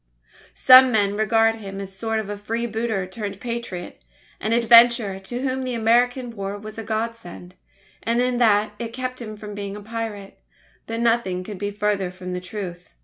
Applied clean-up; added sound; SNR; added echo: none; none; none; none.